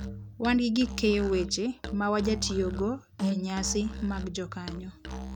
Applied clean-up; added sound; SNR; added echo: none; Musical instrument; 7 dB; none.